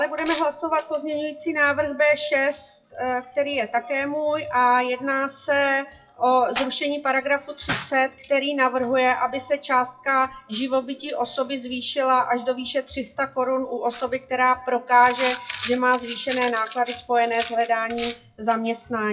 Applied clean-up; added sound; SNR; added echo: classical method WPE with log-MMSE.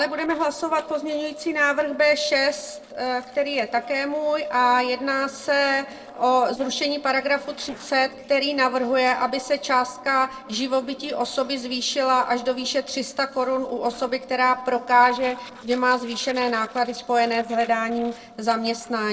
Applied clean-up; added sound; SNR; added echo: neural separator model SepFormer DNS4.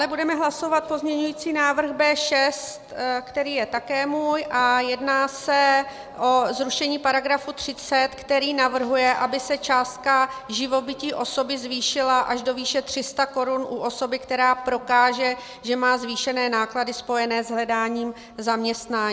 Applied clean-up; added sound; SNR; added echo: none; none; none; none.